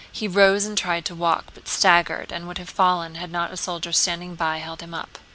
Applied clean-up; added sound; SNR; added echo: none; none; none; none.